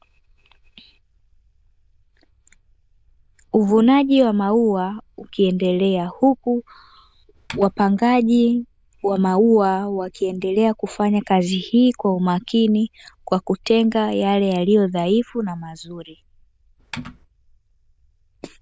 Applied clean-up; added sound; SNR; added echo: neural diffusion model UNIVERSE++.